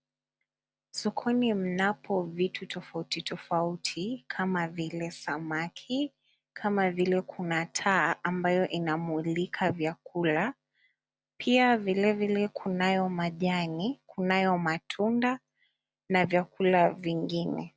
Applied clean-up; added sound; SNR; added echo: none; none; none; none.